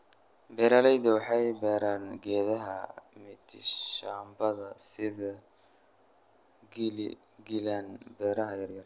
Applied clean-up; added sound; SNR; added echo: none; none; none; none.